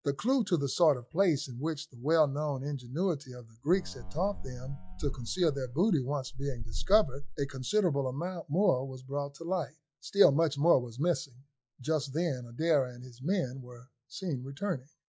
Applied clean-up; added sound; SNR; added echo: classical method log-MMSE.